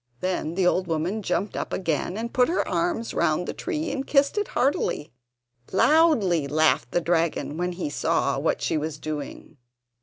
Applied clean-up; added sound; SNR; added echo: none; none; none; none.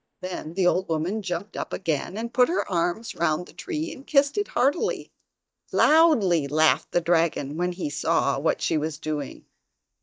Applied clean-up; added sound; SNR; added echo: neural mask model DeepFilterNet 3.